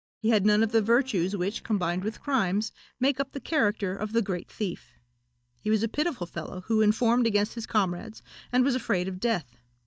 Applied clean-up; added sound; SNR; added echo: neural mask model DeepFilterNet 3.